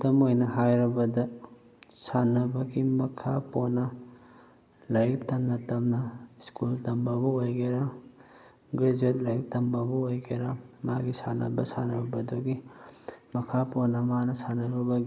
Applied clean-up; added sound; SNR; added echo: none; none; none; none.